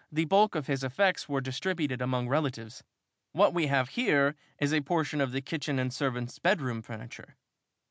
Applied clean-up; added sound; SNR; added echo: none; none; none; none.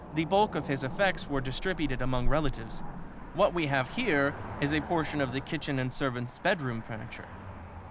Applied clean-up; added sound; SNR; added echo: none; Cricket / Motor vehicle (road); 5 dB; none.